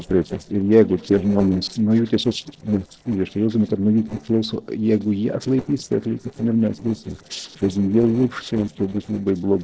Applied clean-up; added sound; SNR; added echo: neural separator model SepFormer DNS4.